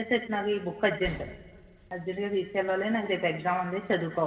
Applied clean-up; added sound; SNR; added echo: none; Train; 20 dB; reverberation time 2.6 s.